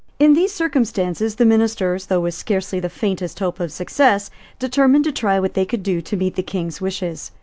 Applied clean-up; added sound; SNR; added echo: none; none; none; none.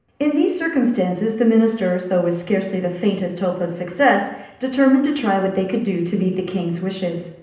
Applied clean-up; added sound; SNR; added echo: none; none; none; reverberation time 0.8 s.